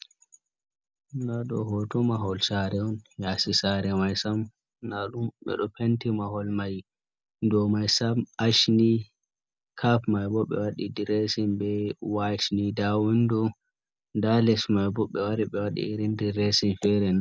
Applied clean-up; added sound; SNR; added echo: none; none; none; none.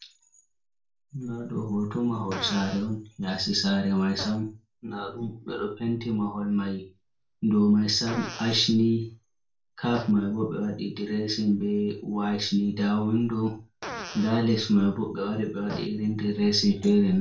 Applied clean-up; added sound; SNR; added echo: none; Fart; 19 dB; reverberation time 0.3 s.